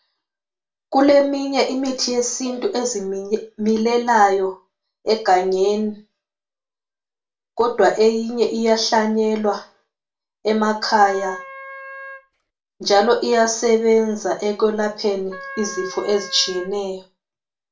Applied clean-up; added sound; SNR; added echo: none; Wind instrument, woodwind instrument; 15 dB; reverberation time 0.3 s.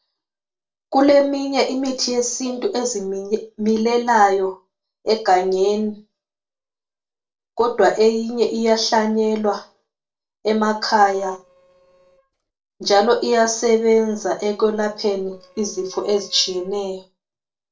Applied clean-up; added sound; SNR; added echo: neural separator model SepFormer DNS4.